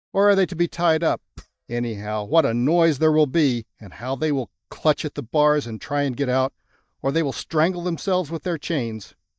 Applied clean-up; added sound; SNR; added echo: neural mask model DeepFilterNet 3.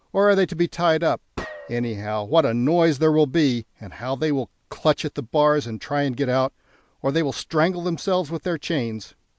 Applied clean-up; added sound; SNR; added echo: none; Gunshot, gunfire; 16 dB; none.